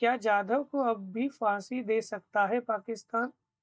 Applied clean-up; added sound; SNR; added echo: neural mask model DeepFilterNet 3.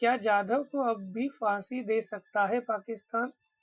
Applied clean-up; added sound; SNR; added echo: classical method Wiener filter.